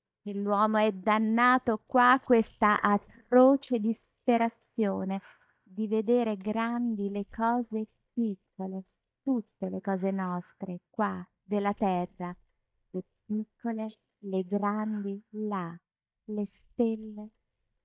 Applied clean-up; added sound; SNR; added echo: neural mask model DeepFilterNet 3.